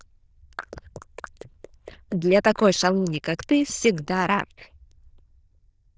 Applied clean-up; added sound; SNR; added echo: neural diffusion model UNIVERSE++.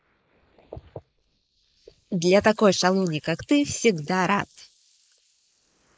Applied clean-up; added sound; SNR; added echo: neural mask model Resemble Enhance denoiser.